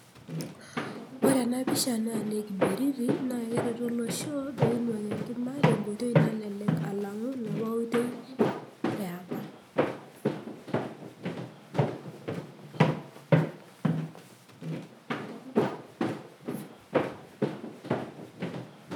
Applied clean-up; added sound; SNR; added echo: none; Walk, footsteps; -3 dB; none.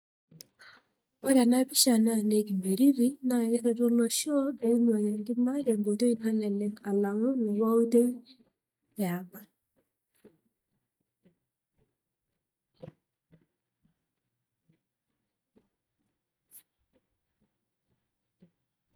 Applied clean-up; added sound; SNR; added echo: neural mask model DeepFilterNet 3.